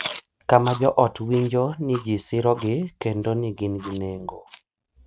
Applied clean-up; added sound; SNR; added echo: neural mask model RNNoise.